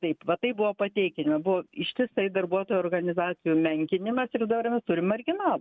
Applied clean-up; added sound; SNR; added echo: none; none; none; none.